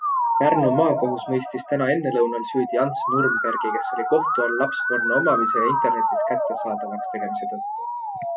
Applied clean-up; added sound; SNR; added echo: classical method spectral subtraction.